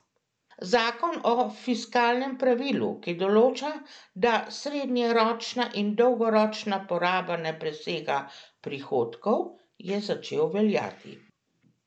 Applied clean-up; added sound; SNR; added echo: none; none; none; none.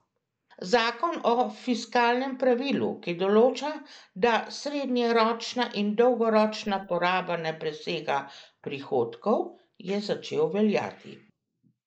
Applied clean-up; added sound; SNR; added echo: neural mask model Resemble Enhance denoiser.